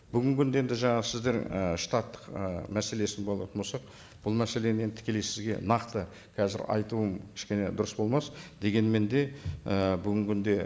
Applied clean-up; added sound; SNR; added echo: none; none; none; none.